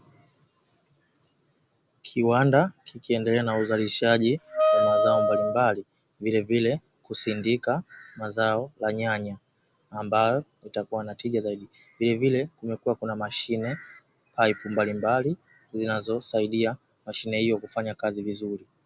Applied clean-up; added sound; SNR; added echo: none; Wind instrument, woodwind instrument; -4 dB; none.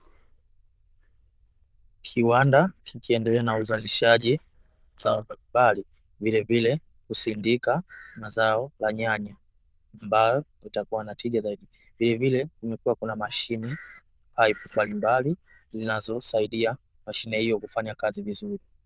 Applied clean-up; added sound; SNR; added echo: neural diffusion model UNIVERSE++.